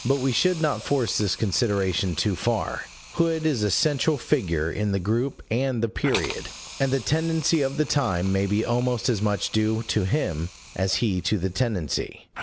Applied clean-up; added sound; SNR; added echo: none; Hiss; 17 dB; none.